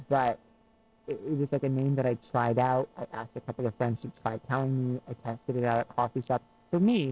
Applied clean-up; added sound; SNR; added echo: neural separator model SepFormer DNS4.